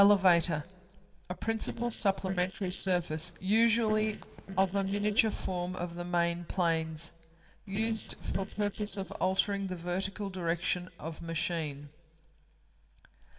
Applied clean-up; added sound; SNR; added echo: neural separator model SepFormer DNS4.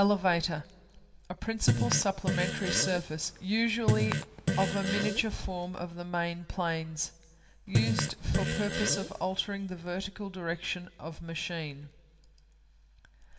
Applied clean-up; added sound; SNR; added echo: none; Fart; -1 dB; reverberation time 0.4 s.